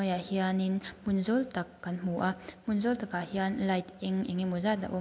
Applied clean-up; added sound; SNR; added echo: none; none; none; none.